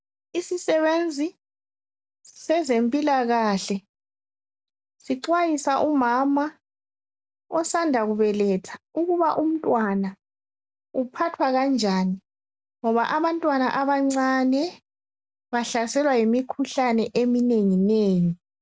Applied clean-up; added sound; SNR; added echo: none; none; none; none.